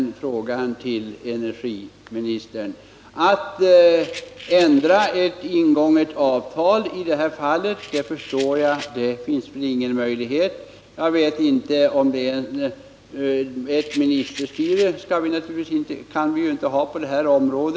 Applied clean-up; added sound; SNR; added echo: none; Rattle; 18 dB; none.